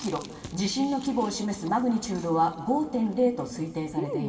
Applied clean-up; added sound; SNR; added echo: none; Chewing, mastication; 13 dB; reverberation time 1.9 s.